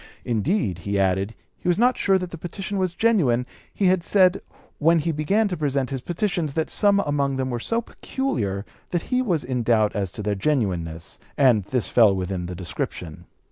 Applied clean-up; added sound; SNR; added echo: none; none; none; none.